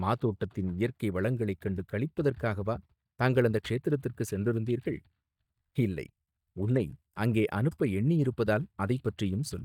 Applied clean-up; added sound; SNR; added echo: neural mask model DeepFilterNet 3.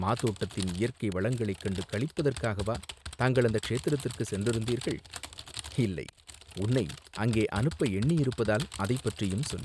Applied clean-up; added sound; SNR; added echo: none; Typing; 13 dB; none.